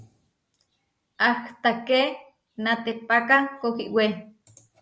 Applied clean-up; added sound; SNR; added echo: none; none; none; none.